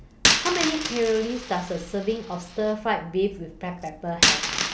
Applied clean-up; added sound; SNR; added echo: none; Coin (dropping); 0 dB; none.